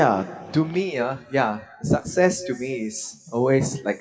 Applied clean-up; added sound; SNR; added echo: classical method WPE with log-MMSE.